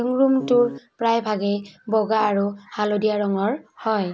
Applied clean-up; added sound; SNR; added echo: none; Piano; 8 dB; none.